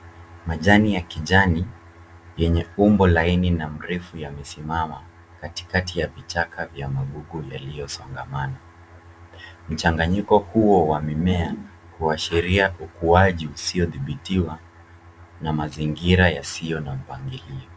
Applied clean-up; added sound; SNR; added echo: none; none; none; none.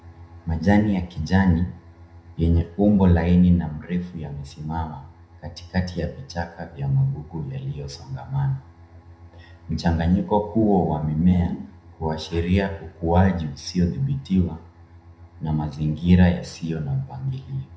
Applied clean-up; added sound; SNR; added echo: none; none; none; reverberation time 0.4 s.